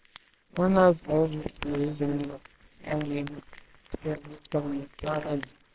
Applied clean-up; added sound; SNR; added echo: neural separator model SepFormer WHAMR!.